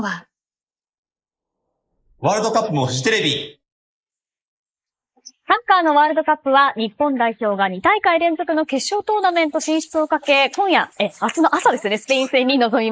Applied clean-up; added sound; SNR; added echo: neural mask model Resemble Enhance denoiser.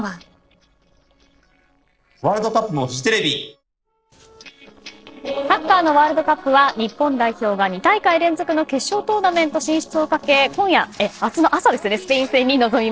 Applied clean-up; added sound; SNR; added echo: neural separator model SepFormer DNS4.